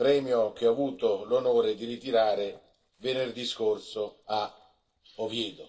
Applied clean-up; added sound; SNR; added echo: neural separator model SepFormer DNS4.